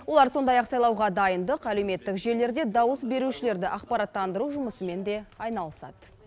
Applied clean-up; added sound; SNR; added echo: none; none; none; none.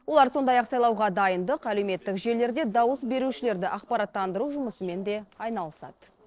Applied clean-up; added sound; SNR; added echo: neural separator model SepFormer DNS4.